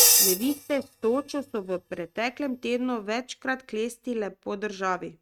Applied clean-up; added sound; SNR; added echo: neural mask model RNNoise.